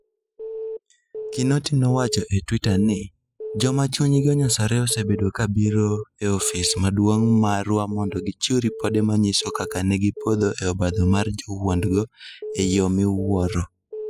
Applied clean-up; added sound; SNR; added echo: classical method spectral subtraction.